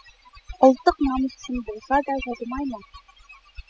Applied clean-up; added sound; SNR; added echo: classical method spectral subtraction.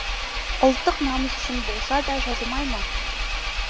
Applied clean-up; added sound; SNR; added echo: none; Engine; 0 dB; none.